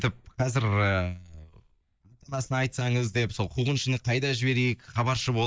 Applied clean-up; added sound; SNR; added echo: neural mask model DeepFilterNet 3.